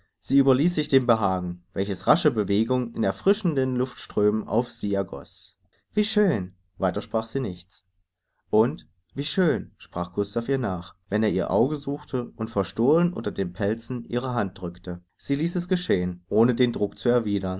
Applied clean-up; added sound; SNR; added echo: none; none; none; none.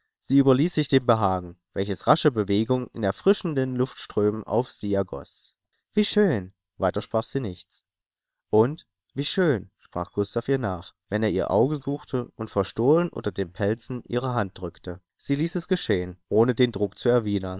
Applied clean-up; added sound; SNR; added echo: neural separator model SepFormer WHAM!.